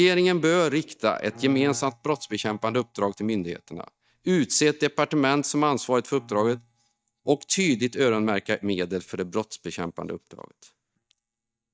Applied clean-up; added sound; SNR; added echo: neural mask model DeepFilterNet 3.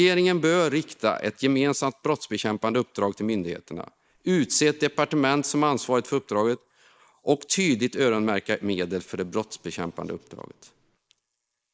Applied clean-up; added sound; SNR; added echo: neural mask model Resemble Enhance denoiser.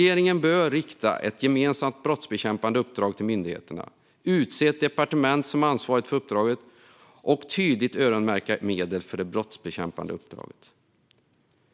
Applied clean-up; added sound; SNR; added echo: none; none; none; none.